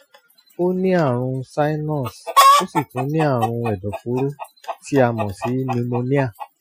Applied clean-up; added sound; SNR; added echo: classical method Wiener filter.